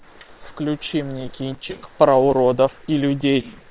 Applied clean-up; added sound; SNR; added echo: neural separator model SepFormer WHAM!.